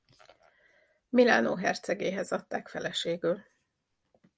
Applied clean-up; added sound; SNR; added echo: none; none; none; none.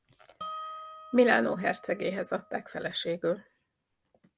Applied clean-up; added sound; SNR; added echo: none; Harp; 14 dB; none.